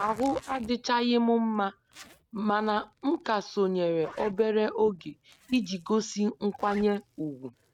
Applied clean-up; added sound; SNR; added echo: neural mask model RNNoise.